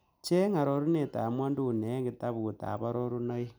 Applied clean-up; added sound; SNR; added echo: none; none; none; none.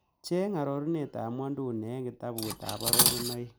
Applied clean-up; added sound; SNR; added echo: none; Cutlery, silverware; -1 dB; none.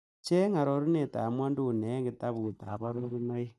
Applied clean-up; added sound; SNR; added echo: neural mask model DeepFilterNet 3.